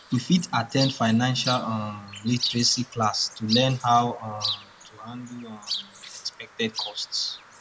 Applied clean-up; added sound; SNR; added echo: none; Chirp, tweet; 10 dB; none.